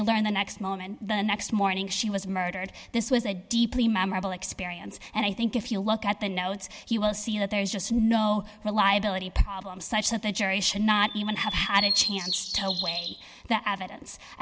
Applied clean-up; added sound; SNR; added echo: none; Bird vocalization, bird call, bird song; 5 dB; none.